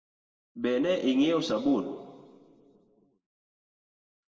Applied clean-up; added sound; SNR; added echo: none; none; none; reverberation time 1.5 s.